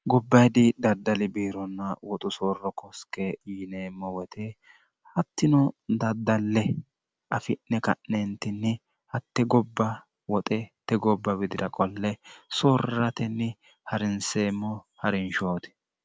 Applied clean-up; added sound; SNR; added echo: none; none; none; none.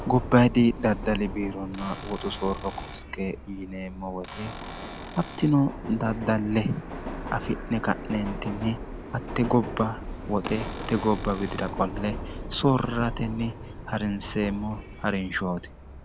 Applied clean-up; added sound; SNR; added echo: none; Subway, metro, underground + Cupboard open or close / Door; 9 dB; none.